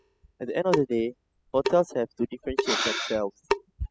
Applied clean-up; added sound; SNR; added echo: classical method spectral subtraction.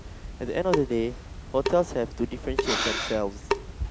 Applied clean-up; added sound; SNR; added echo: none; Breathing + Drip / Sink (filling or washing) / Water tap, faucet; 3 dB; none.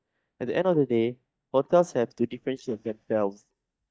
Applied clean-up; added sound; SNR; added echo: neural mask model DeepFilterNet 3.